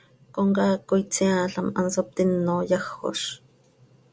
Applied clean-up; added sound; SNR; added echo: none; none; none; none.